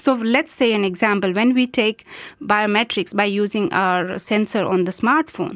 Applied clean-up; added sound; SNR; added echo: none; none; none; none.